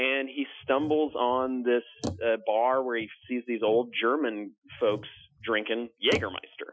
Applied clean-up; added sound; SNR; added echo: classical method Wiener filter.